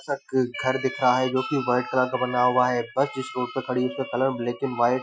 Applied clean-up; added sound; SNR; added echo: classical method Wiener filter.